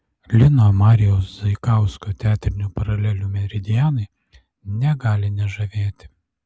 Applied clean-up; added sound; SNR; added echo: none; none; none; none.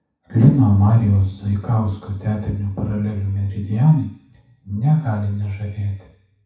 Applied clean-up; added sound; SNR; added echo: none; none; none; reverberation time 0.7 s.